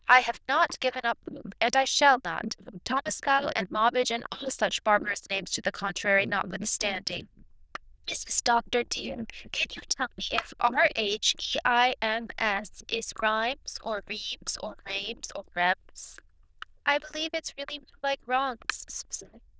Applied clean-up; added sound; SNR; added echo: neural diffusion model UNIVERSE++.